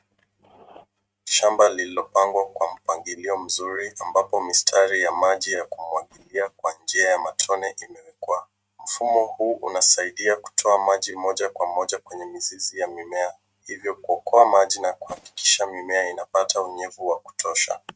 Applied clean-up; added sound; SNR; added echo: neural mask model RNNoise.